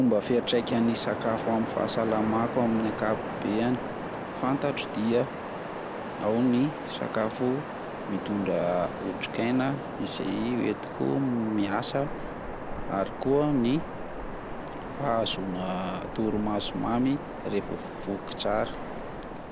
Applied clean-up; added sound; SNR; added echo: none; Waves, surf; 6 dB; none.